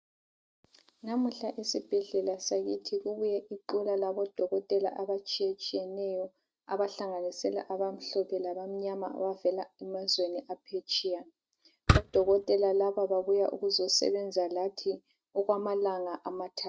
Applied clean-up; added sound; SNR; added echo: neural mask model RNNoise.